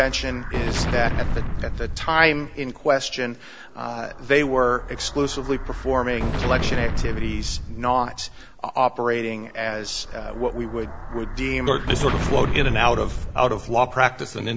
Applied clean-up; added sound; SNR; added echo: none; Explosion; 3 dB; none.